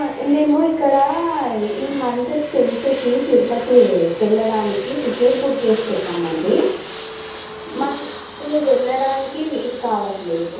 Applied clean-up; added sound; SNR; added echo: none; Fixed-wing aircraft, airplane; 13 dB; reverberation time 0.7 s.